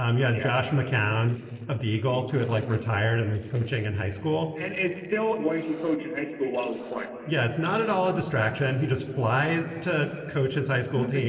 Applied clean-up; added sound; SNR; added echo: neural separator model SepFormer DNS4.